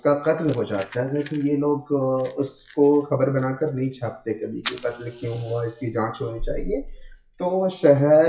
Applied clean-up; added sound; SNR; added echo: classical method WPE with log-MMSE.